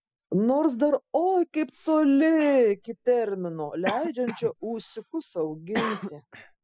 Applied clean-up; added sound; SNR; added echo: classical method spectral subtraction.